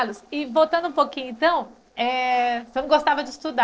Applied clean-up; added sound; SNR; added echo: neural separator model SepFormer DNS4.